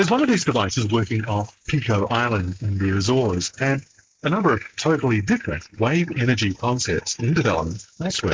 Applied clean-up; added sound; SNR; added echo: neural mask model Resemble Enhance denoiser.